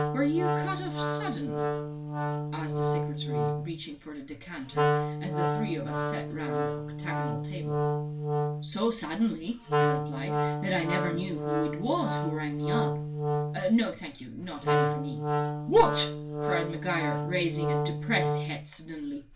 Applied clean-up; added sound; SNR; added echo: none; Wind instrument, woodwind instrument; -2 dB; reverberation time 0.2 s.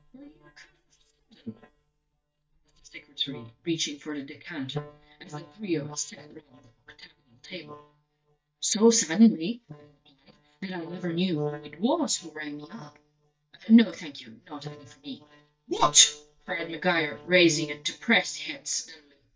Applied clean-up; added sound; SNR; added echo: neural mask model DeepFilterNet 3.